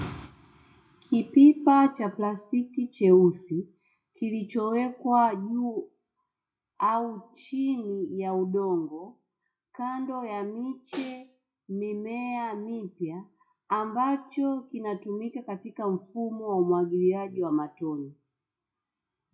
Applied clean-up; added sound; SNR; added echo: classical method WPE with log-MMSE.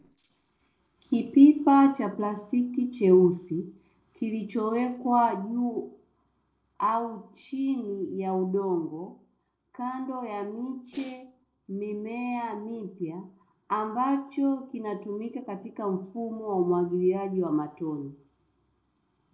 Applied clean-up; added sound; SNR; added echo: neural separator model SepFormer DNS4.